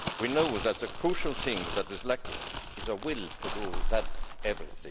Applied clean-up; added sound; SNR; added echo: none; Crumpling, crinkling; 0 dB; none.